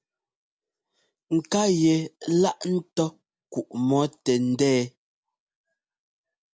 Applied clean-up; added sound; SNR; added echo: none; none; none; none.